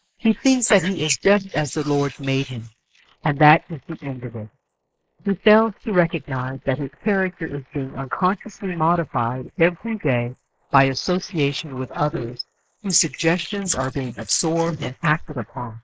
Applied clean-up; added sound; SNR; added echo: neural mask model Resemble Enhance denoiser.